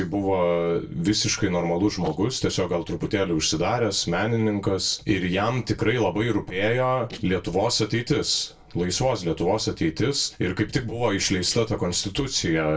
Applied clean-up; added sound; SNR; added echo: neural separator model SepFormer DNS4.